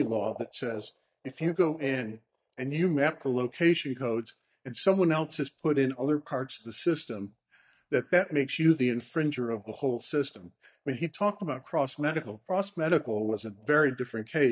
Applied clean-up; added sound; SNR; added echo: neural mask model DeepFilterNet 3.